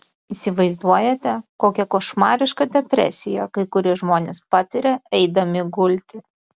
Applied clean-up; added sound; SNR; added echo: none; none; none; none.